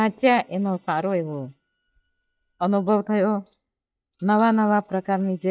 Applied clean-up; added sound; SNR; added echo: neural mask model DeepFilterNet 3.